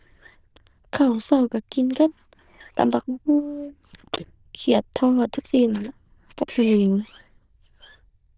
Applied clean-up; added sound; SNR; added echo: neural diffusion model UNIVERSE++.